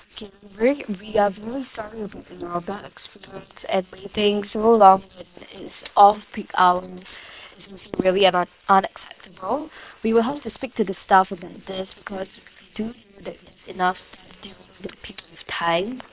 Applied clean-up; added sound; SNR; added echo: neural separator model SepFormer WHAM!.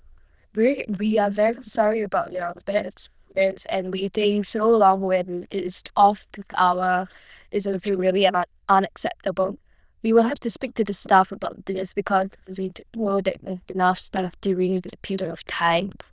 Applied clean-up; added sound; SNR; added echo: neural diffusion model UNIVERSE++.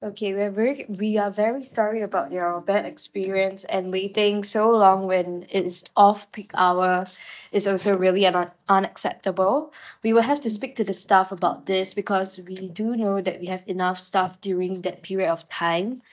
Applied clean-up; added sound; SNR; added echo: neural mask model DeepFilterNet 3.